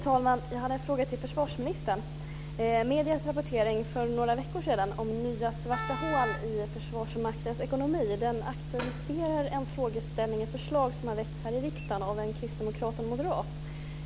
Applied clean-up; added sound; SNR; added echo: none; Door + Wind instrument, woodwind instrument; 8 dB; none.